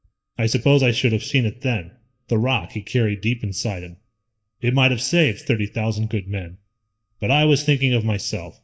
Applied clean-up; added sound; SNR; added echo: neural mask model DeepFilterNet 3.